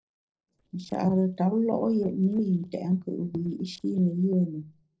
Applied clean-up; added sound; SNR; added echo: neural separator model SepFormer DNS4.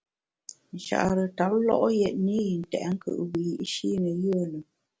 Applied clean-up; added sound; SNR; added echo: none; none; none; none.